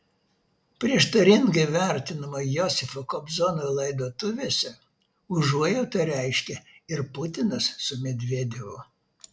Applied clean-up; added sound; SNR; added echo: none; none; none; none.